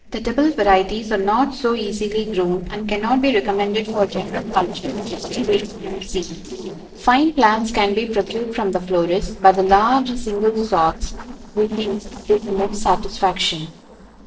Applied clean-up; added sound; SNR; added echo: neural separator model SepFormer DNS4.